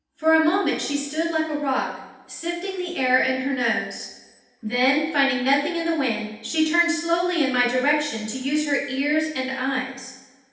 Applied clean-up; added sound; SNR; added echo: none; none; none; reverberation time 0.9 s.